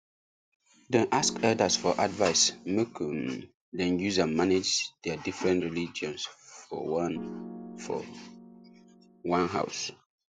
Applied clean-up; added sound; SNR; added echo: none; Piano; 13 dB; none.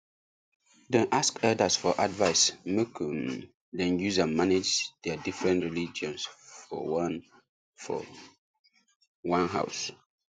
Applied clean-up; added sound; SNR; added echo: none; none; none; none.